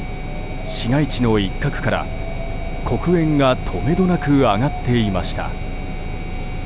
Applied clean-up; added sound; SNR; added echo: none; Wind; 19 dB; none.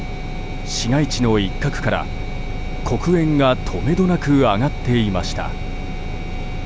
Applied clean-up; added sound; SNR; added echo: none; none; none; none.